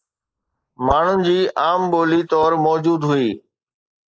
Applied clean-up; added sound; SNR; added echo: neural mask model Resemble Enhance denoiser.